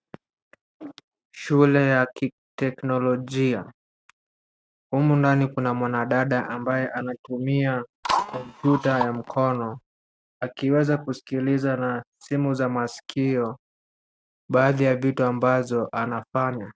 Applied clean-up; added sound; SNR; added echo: neural mask model RNNoise.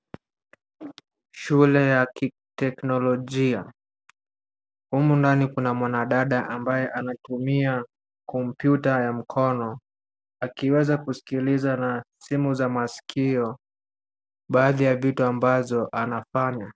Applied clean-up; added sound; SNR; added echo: none; none; none; none.